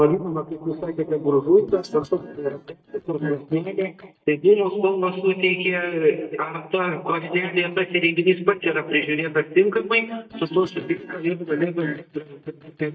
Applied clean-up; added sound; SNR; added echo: neural mask model DeepFilterNet 3.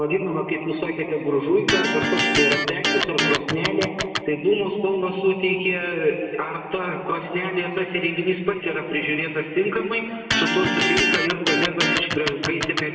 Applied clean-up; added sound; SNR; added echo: none; Electric guitar; -1 dB; reverberation time 2.2 s.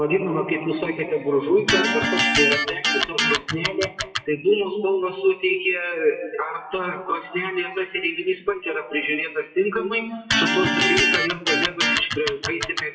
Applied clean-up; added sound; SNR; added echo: classical method WPE with log-MMSE.